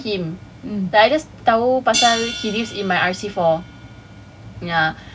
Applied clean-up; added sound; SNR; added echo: none; Hi-hat; 11 dB; none.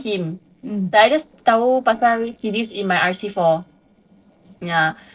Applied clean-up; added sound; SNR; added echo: neural separator model SepFormer DNS4.